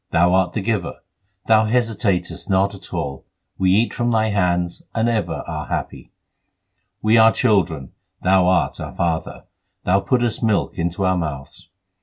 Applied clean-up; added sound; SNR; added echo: none; none; none; none.